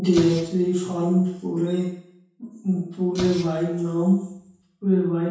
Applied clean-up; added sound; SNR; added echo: none; Explosion; 18 dB; reverberation time 0.6 s.